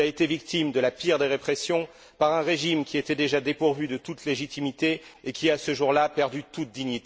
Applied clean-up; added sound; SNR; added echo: none; none; none; none.